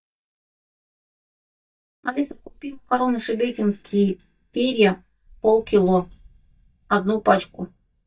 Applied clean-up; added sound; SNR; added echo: neural mask model DeepFilterNet 3.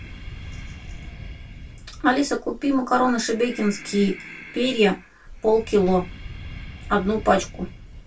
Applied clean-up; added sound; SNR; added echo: none; Breathing; 14 dB; reverberation time 0.2 s.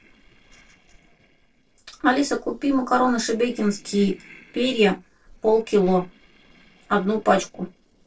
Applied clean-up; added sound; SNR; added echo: neural separator model SepFormer DNS4.